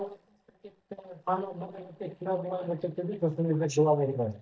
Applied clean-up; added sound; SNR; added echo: neural mask model DeepFilterNet 3.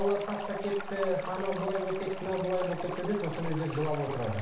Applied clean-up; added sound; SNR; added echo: none; Stream; 10 dB; reverberation time 0.5 s.